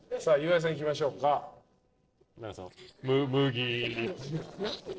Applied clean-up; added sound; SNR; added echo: neural separator model SepFormer DNS4.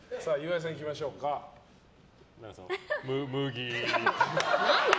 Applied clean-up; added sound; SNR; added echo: none; none; none; none.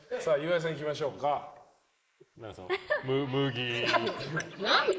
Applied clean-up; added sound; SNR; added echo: neural mask model Resemble Enhance denoiser.